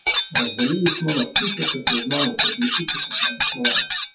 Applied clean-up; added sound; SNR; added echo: classical method WPE with log-MMSE.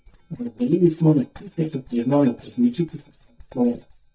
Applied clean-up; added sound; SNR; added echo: neural mask model DeepFilterNet 3.